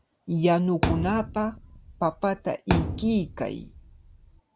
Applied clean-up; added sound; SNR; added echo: none; Thump, thud; 5 dB; none.